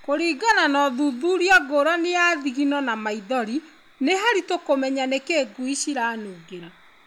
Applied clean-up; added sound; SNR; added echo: none; none; none; none.